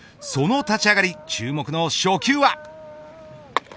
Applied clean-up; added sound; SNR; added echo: none; Dog; 19 dB; none.